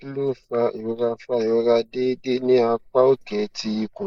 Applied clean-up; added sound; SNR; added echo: neural mask model Resemble Enhance denoiser.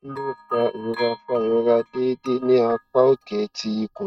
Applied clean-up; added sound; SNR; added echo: neural mask model RNNoise.